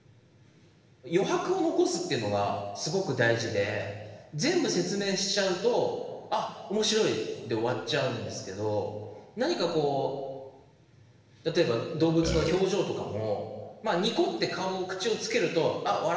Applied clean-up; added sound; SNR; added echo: none; Burping, eructation; 1 dB; reverberation time 1.3 s.